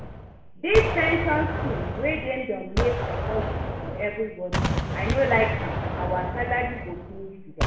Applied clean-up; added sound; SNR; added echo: none; Gunshot, gunfire; 1 dB; reverberation time 0.8 s.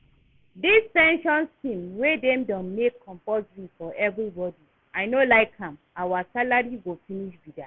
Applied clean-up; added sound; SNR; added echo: none; none; none; none.